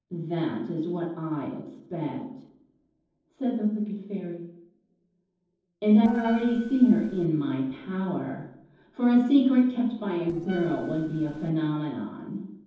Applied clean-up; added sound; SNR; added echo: neural separator model SepFormer DNS4.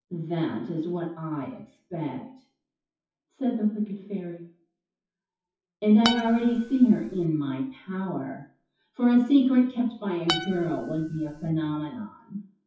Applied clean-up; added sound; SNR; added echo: classical method WPE with log-MMSE.